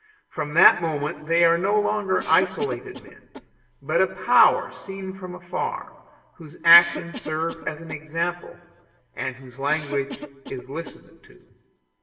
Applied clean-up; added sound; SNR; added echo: none; Cough; 16 dB; reverberation time 1.2 s.